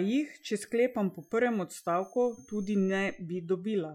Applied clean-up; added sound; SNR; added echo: classical method Wiener filter.